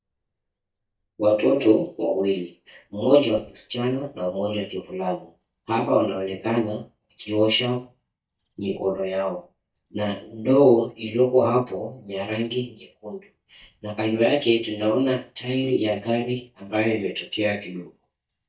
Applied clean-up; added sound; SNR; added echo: neural mask model DeepFilterNet 3.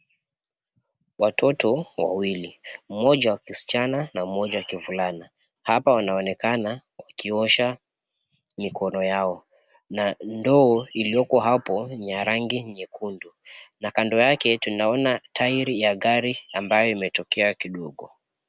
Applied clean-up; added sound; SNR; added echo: none; none; none; none.